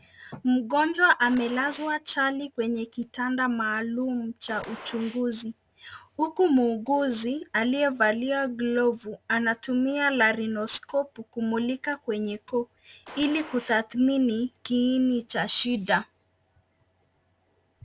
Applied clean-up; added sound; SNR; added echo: none; Gunshot, gunfire; 17 dB; none.